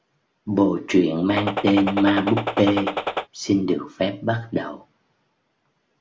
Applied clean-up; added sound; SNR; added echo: none; Gunshot, gunfire; 4 dB; none.